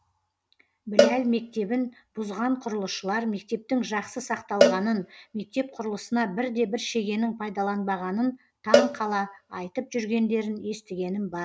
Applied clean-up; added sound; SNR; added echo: none; Cowbell; 0 dB; none.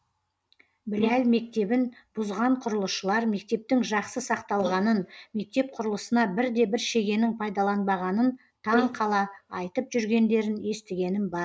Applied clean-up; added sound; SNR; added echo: neural mask model Resemble Enhance denoiser.